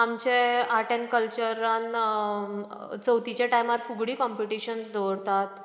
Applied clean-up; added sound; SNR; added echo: neural mask model Resemble Enhance denoiser.